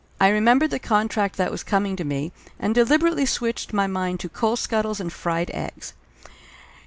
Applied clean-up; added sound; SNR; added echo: none; none; none; none.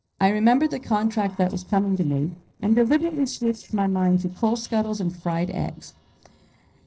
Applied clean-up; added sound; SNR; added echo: neural separator model SepFormer DNS4.